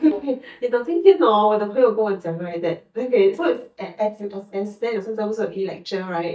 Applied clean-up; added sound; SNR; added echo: neural mask model DeepFilterNet 3.